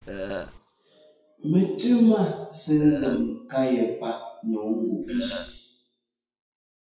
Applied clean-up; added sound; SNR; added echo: classical method WPE with log-MMSE.